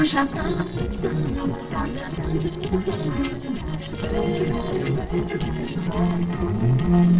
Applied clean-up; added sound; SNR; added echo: neural separator model SepFormer DNS4.